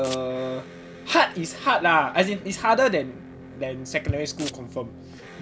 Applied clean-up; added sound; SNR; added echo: none; Electric guitar + Domestic sounds, home sounds; 16 dB; none.